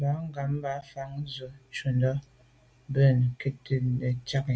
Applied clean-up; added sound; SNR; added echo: none; none; none; none.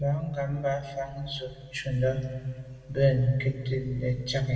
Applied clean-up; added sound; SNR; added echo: none; none; none; reverberation time 1.8 s.